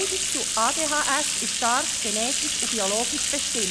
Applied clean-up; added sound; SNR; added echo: none; Bathtub (filling or washing); -3 dB; none.